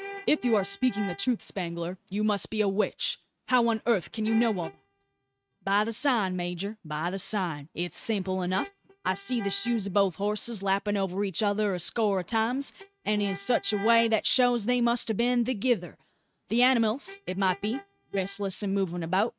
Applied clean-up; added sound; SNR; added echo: neural mask model RNNoise.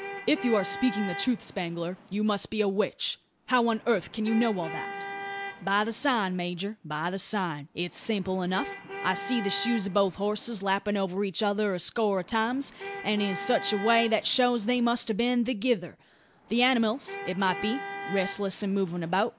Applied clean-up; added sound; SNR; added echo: none; Traffic noise, roadway noise / Vehicle horn, car horn, honking; 12 dB; none.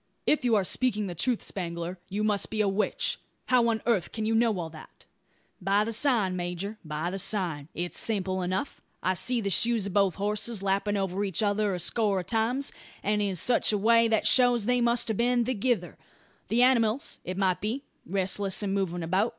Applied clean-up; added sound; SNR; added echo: none; none; none; none.